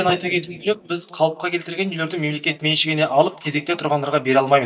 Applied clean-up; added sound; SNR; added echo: neural mask model DeepFilterNet 3.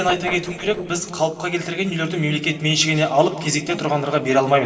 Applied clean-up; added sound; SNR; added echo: neural separator model SepFormer DNS4.